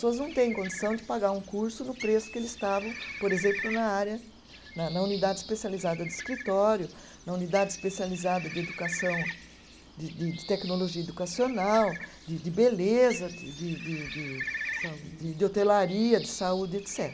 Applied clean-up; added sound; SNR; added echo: none; Bird; 12 dB; none.